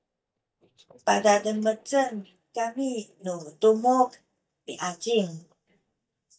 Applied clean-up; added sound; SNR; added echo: neural mask model DeepFilterNet 3.